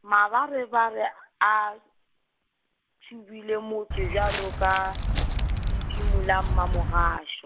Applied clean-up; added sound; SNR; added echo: none; Walk, footsteps; -2 dB; none.